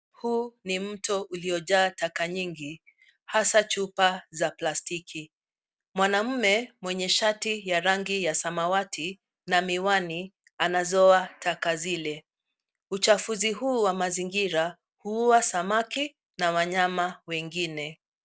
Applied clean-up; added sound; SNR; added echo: none; none; none; none.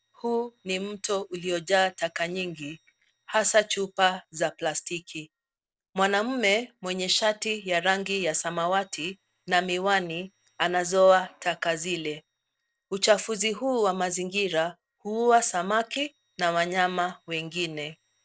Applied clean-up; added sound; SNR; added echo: neural separator model SepFormer DNS4.